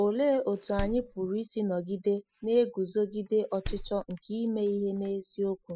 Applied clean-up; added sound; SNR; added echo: classical method spectral subtraction.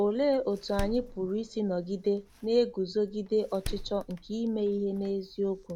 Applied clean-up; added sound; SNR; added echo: none; Door; 14 dB; none.